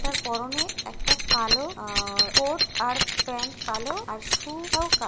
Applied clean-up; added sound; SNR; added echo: none; Keys jangling; -5 dB; none.